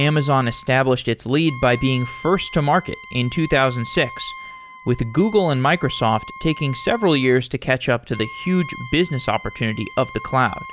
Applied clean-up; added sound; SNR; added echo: none; Wind instrument, woodwind instrument; 17 dB; none.